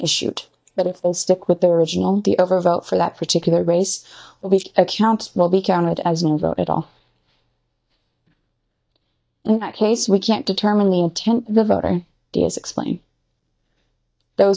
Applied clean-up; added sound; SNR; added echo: neural mask model DeepFilterNet 3.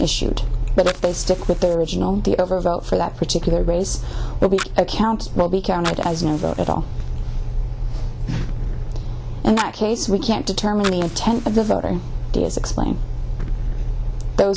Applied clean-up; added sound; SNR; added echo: none; Fire; 18 dB; none.